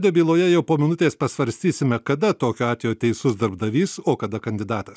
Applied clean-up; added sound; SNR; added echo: none; none; none; none.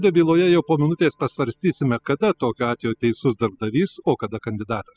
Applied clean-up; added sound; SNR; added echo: classical method spectral subtraction.